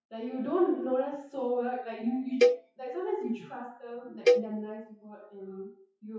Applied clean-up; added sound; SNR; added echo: classical method WPE with log-MMSE.